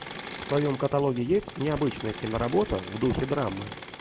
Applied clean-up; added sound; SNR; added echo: none; Engine / Mechanisms; 12 dB; none.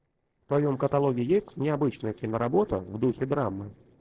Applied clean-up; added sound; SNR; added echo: neural separator model SepFormer DNS4.